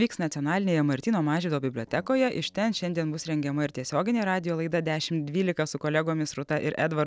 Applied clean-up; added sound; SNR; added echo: neural separator model SepFormer DNS4.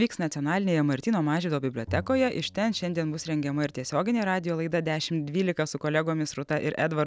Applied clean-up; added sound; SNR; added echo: none; Bowed string instrument; 17 dB; none.